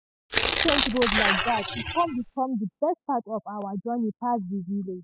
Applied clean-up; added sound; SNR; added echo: classical method spectral subtraction.